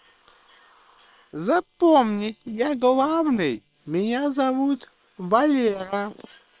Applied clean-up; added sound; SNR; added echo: neural separator model SepFormer WHAM!.